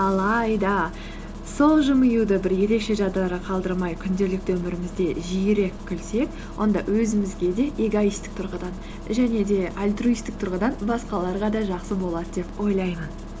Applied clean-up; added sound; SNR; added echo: none; Engine starting; 11 dB; none.